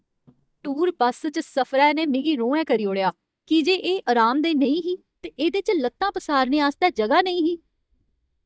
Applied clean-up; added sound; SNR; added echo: neural mask model DeepFilterNet 3.